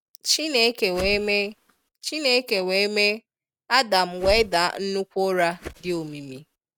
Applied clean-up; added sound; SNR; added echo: neural mask model RNNoise.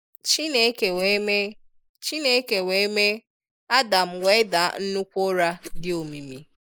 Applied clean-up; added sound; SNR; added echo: neural mask model Resemble Enhance denoiser.